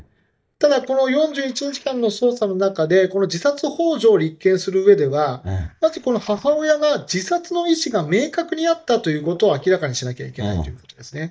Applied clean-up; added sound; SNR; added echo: neural mask model DeepFilterNet 3.